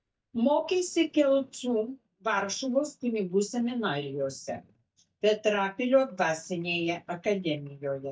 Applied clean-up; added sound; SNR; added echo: neural mask model DeepFilterNet 3.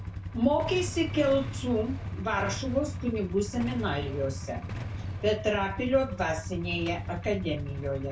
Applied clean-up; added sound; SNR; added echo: none; Idling / Engine starting / Motorcycle / Accelerating, revving, vroom; 6 dB; reverberation time 0.2 s.